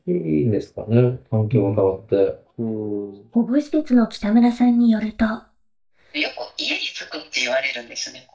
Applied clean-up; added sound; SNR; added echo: neural mask model DeepFilterNet 3.